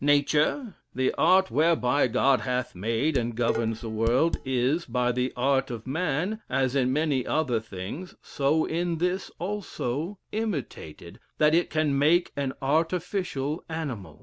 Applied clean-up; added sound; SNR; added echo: none; Dishes, pots, and pans; 8 dB; none.